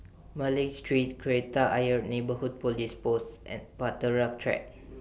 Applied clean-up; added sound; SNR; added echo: none; none; none; none.